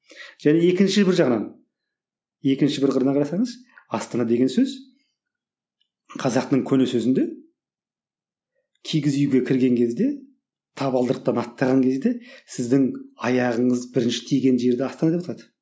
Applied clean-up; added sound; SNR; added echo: none; none; none; none.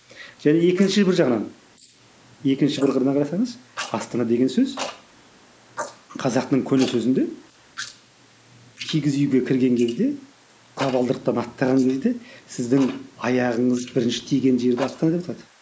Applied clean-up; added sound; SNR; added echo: neural mask model Resemble Enhance denoiser.